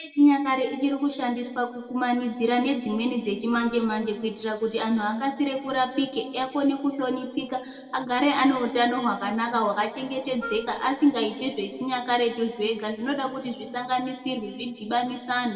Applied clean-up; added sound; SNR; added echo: none; Wind instrument, woodwind instrument; 13 dB; reverberation time 1.4 s.